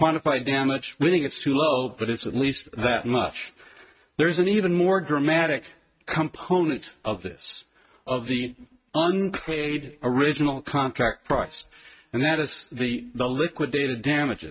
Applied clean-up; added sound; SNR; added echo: neural mask model RNNoise.